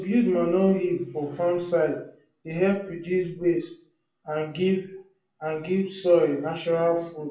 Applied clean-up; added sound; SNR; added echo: none; none; none; reverberation time 0.3 s.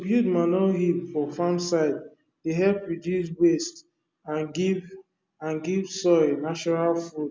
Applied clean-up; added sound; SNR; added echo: none; none; none; none.